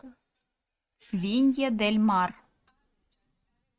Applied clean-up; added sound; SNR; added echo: neural mask model RNNoise.